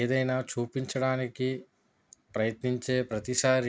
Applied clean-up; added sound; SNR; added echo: none; none; none; none.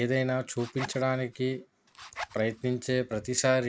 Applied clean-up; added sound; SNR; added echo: none; Zipper (clothing); 15 dB; none.